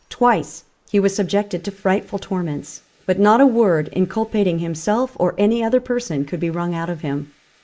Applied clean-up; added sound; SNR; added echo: neural mask model Resemble Enhance denoiser.